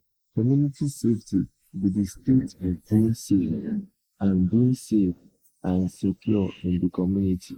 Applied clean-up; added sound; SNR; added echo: neural mask model Resemble Enhance denoiser.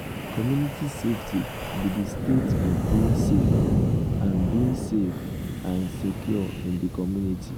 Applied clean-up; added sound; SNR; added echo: none; Wind; -1 dB; none.